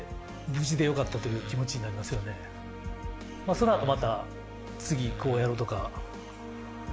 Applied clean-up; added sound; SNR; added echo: none; Wood; 12 dB; none.